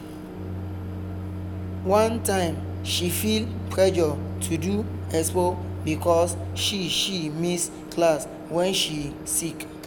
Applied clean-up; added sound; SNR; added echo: none; Microwave oven; 7 dB; none.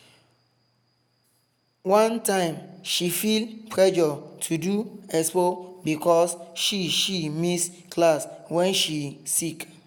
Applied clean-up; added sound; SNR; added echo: none; none; none; none.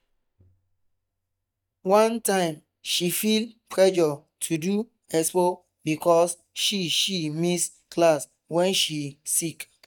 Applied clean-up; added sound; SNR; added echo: neural mask model DeepFilterNet 3.